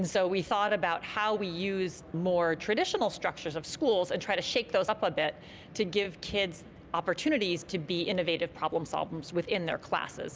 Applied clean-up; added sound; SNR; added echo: none; none; none; none.